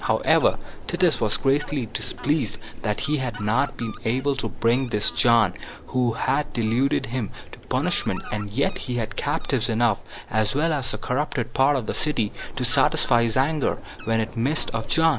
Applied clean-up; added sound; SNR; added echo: none; Fowl; 19 dB; none.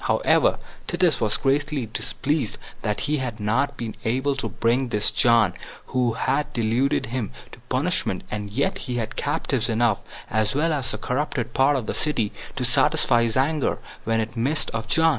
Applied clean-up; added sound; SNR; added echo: none; none; none; none.